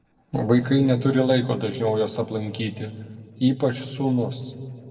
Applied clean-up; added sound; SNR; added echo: neural separator model SepFormer DNS4.